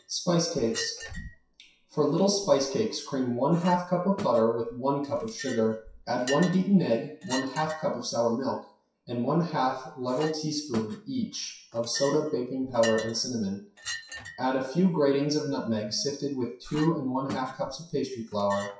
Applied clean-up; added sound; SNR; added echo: classical method WPE with log-MMSE.